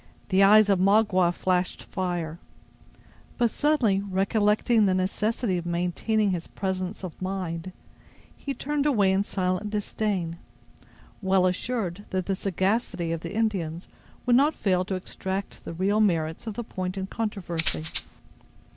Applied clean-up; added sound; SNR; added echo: none; Rattle (instrument); -4 dB; none.